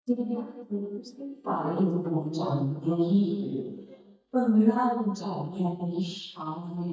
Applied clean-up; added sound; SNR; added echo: neural mask model DeepFilterNet 3.